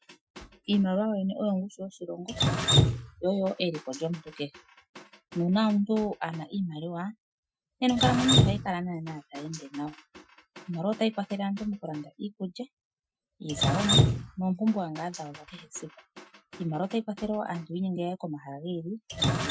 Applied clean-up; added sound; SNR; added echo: classical method Wiener filter.